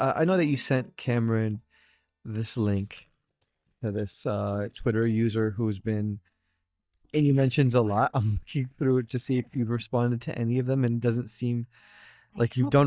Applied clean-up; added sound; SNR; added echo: neural mask model DeepFilterNet 3.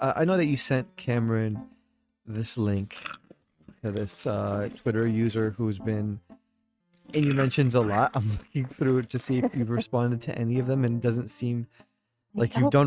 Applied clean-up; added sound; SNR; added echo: neural mask model RNNoise.